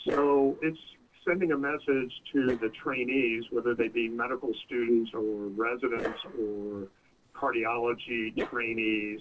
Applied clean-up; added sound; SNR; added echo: neural separator model SepFormer DNS4.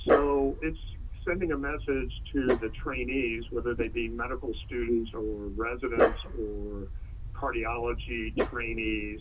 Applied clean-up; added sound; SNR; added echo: none; Dog; 1 dB; reverberation time 0.2 s.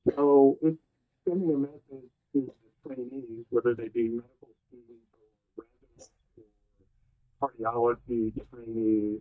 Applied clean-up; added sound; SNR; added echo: neural mask model DeepFilterNet 3.